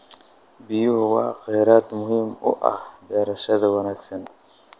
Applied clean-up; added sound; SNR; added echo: none; none; none; none.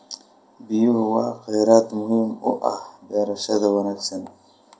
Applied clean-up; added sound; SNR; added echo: none; none; none; reverberation time 0.2 s.